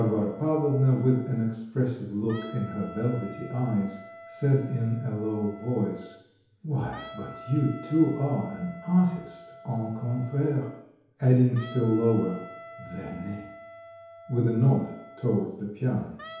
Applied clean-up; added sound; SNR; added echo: none; Wind instrument, woodwind instrument; 19 dB; reverberation time 2.2 s.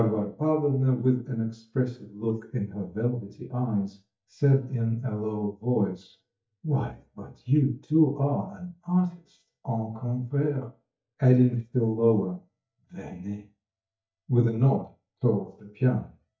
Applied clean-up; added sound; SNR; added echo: neural mask model DeepFilterNet 3.